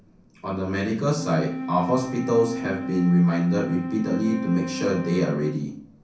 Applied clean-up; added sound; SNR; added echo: none; Wind instrument, woodwind instrument; 9 dB; reverberation time 0.6 s.